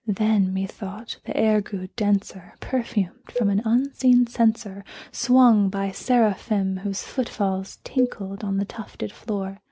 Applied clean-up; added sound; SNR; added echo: none; Cowbell; 13 dB; none.